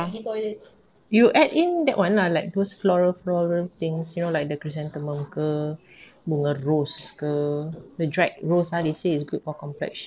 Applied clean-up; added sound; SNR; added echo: neural separator model SepFormer DNS4.